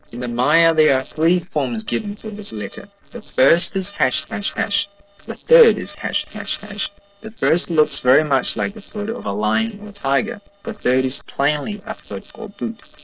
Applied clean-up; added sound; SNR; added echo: neural separator model SepFormer DNS4.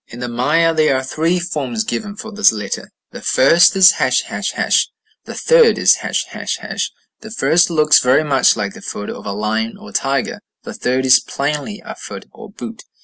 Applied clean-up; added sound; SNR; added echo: none; none; none; none.